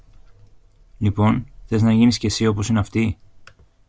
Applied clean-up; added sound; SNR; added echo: none; none; none; none.